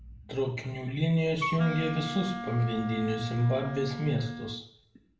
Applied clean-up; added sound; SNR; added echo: none; Wind instrument, woodwind instrument; 8 dB; reverberation time 0.6 s.